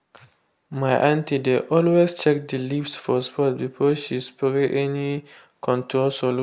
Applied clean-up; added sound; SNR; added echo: none; none; none; none.